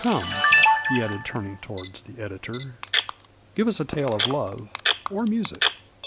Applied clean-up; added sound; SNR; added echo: none; Camera; -4 dB; none.